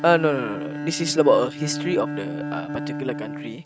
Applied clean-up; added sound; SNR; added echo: neural mask model RNNoise.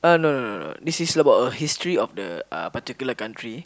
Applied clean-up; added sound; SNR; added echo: none; none; none; none.